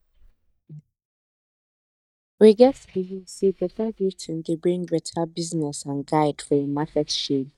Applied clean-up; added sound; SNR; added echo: neural mask model DeepFilterNet 3.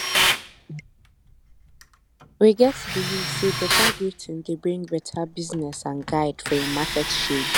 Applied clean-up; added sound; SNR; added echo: none; Tools; 2 dB; none.